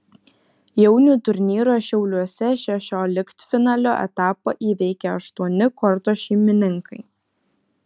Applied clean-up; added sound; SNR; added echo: none; none; none; none.